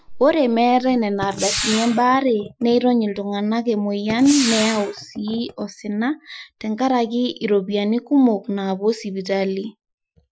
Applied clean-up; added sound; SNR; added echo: classical method Wiener filter.